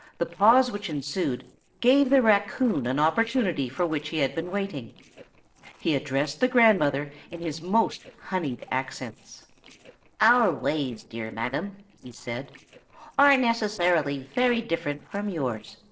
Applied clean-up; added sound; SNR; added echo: neural separator model SepFormer DNS4.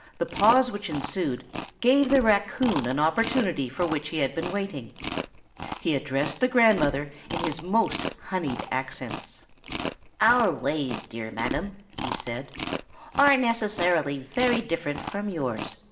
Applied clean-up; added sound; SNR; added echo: none; Chewing, mastication; 9 dB; reverberation time 0.6 s.